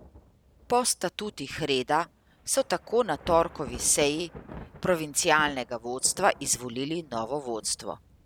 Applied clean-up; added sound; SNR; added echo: none; Thunder / Rain; 19 dB; none.